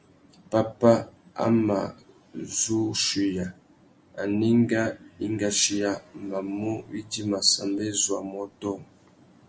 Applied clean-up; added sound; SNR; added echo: none; none; none; none.